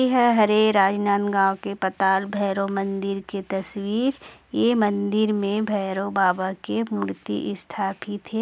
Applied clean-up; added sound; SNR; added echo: none; none; none; none.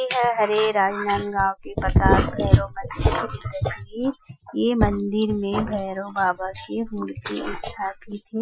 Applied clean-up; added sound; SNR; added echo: classical method Wiener filter.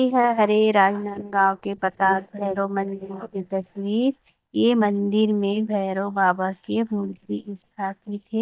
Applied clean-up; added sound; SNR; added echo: neural mask model DeepFilterNet 3.